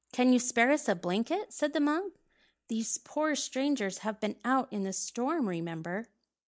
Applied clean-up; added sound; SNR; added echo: neural mask model Resemble Enhance denoiser.